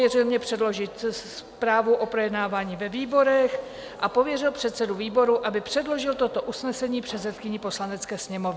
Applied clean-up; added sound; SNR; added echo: none; none; none; none.